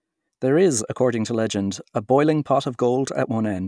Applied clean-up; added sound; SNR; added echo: none; none; none; none.